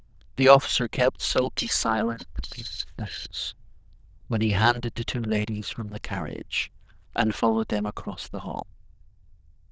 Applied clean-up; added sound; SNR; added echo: neural diffusion model UNIVERSE++.